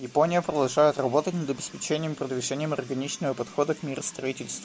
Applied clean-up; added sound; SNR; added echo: none; none; none; none.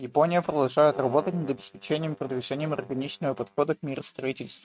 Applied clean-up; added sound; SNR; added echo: neural mask model RNNoise.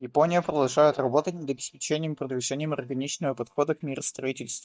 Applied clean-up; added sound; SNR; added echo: neural mask model DeepFilterNet 3.